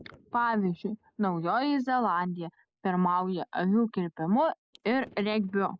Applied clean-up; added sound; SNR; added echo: neural mask model Resemble Enhance denoiser.